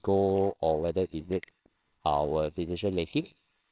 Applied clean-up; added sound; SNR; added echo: neural separator model SepFormer WHAMR!.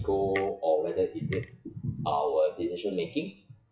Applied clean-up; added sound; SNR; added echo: classical method WPE with log-MMSE.